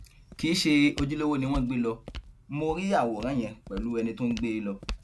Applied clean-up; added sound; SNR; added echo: none; Walk, footsteps; 13 dB; none.